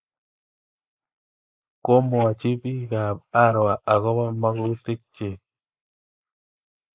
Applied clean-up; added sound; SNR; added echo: neural mask model Resemble Enhance denoiser.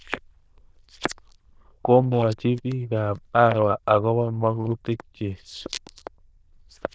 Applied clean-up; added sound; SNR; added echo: neural diffusion model UNIVERSE++.